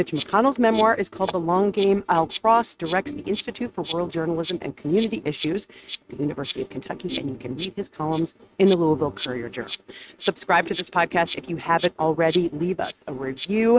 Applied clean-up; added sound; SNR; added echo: neural mask model RNNoise.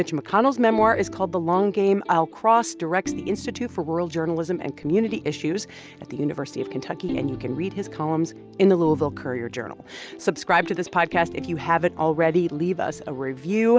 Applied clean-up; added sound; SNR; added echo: none; none; none; none.